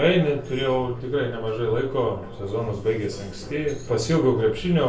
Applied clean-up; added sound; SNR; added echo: none; none; none; reverberation time 0.3 s.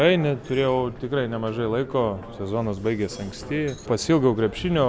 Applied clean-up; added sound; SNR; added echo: none; none; none; none.